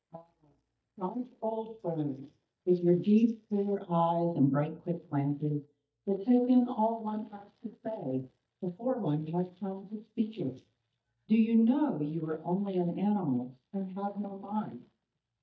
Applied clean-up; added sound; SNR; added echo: neural mask model DeepFilterNet 3.